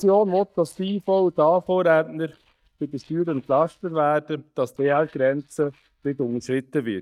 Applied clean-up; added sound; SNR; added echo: neural mask model DeepFilterNet 3.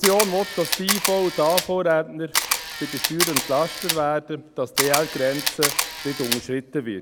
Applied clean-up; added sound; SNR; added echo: none; Camera; 2 dB; none.